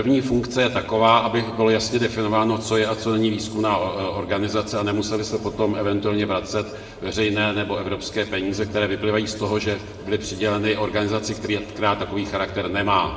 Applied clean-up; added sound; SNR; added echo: none; none; none; reverberation time 1.2 s.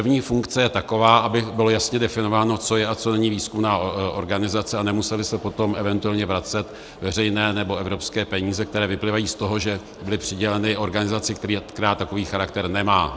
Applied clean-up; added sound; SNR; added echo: none; none; none; none.